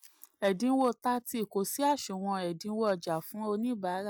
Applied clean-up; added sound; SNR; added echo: none; none; none; none.